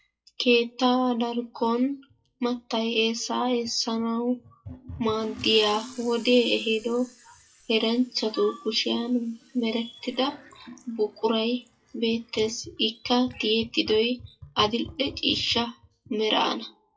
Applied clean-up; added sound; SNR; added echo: classical method WPE with log-MMSE.